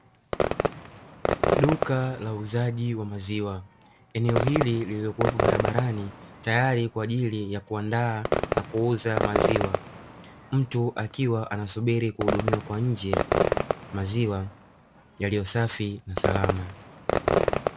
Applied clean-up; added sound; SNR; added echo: none; Fireworks; 1 dB; none.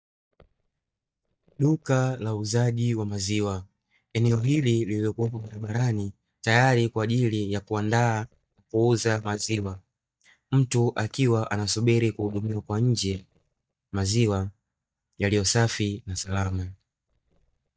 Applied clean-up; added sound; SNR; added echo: neural mask model DeepFilterNet 3.